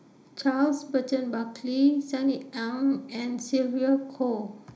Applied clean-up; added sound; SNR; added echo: none; none; none; reverberation time 0.4 s.